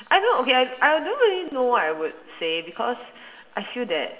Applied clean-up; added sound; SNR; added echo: none; none; none; reverberation time 1.3 s.